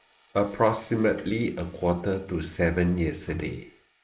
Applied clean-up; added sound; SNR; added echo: neural mask model Resemble Enhance denoiser.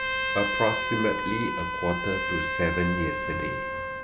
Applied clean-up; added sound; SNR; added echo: none; Trumpet; 0 dB; none.